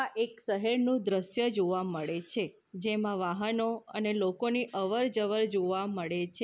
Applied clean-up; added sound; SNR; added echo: none; none; none; none.